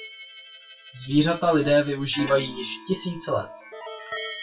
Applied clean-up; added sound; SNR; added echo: classical method WPE with log-MMSE.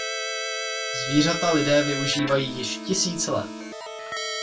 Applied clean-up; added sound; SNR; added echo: none; Keyboard (musical); 5 dB; reverberation time 0.1 s.